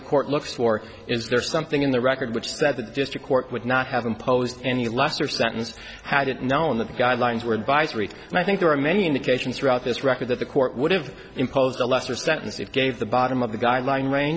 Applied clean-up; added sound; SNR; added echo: none; none; none; none.